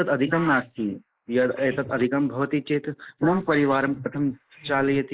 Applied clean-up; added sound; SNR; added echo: neural mask model Resemble Enhance denoiser.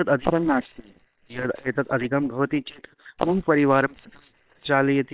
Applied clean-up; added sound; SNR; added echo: neural separator model SepFormer WHAM!.